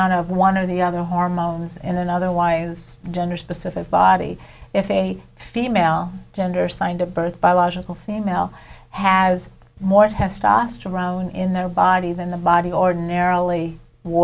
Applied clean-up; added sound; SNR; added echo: none; none; none; none.